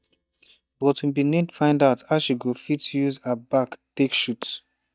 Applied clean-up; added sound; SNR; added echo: neural mask model DeepFilterNet 3.